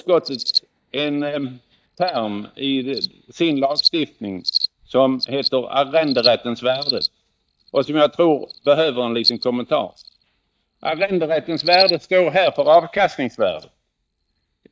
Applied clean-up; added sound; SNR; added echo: neural mask model DeepFilterNet 3.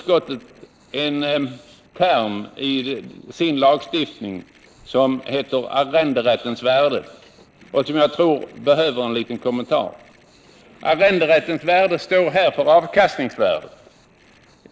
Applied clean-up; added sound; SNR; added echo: neural separator model SepFormer DNS4.